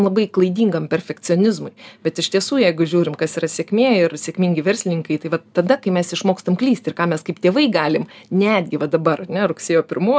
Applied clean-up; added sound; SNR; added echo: none; none; none; none.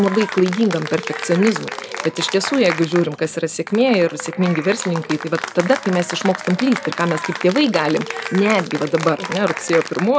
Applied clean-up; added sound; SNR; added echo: none; Applause / Cheering; 10 dB; none.